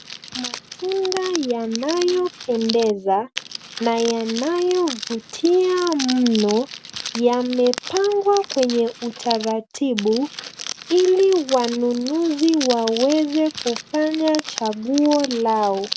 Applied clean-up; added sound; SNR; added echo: none; Crackle; 12 dB; none.